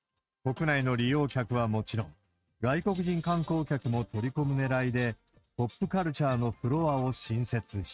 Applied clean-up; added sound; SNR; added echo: neural mask model RNNoise.